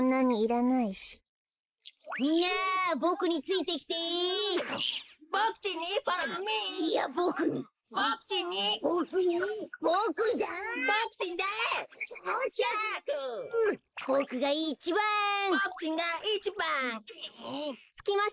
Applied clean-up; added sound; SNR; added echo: neural mask model Resemble Enhance denoiser.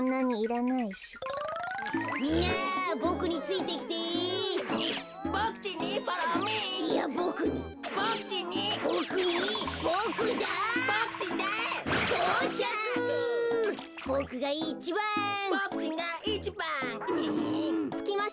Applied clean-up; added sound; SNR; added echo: none; Burping, eructation; 2 dB; none.